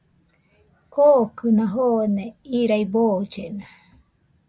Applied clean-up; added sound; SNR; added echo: none; none; none; none.